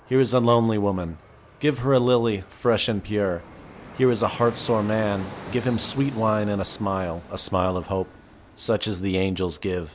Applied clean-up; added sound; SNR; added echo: none; Fixed-wing aircraft, airplane; 18 dB; none.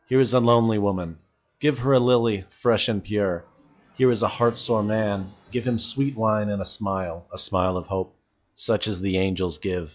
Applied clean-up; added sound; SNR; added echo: classical method log-MMSE.